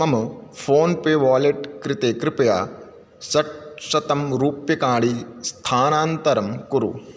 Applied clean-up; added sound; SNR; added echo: none; none; none; none.